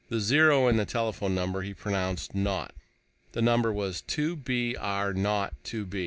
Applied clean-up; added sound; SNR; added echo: none; none; none; none.